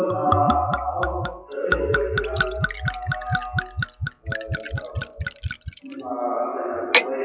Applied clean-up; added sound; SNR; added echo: classical method WPE with log-MMSE.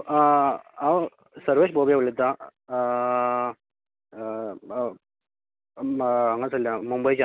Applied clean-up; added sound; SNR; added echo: none; none; none; none.